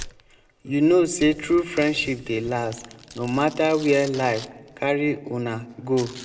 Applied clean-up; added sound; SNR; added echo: none; Tearing; 19 dB; reverberation time 0.7 s.